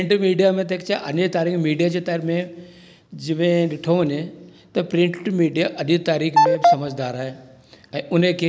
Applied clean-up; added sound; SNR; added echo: none; none; none; none.